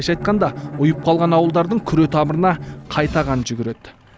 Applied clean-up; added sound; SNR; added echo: none; Bowed string instrument; 14 dB; none.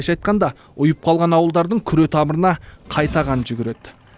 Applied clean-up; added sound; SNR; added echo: none; none; none; none.